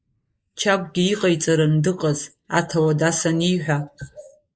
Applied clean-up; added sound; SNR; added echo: neural mask model Resemble Enhance denoiser.